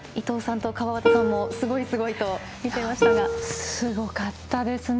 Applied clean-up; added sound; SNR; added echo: none; Plucked string instrument; 0 dB; none.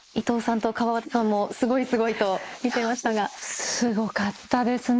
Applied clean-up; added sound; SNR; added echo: neural mask model Resemble Enhance denoiser.